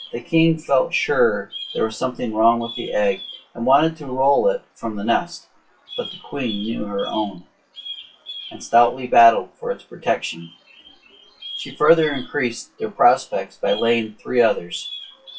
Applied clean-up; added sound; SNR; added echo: classical method WPE with log-MMSE.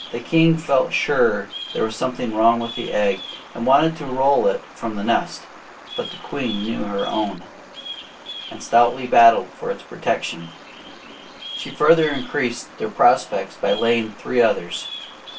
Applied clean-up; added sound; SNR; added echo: none; Bird vocalization, bird call, bird song; 16 dB; reverberation time 0.2 s.